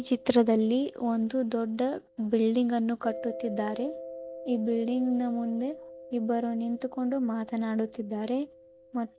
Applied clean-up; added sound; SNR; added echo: none; Mallet percussion; 15 dB; none.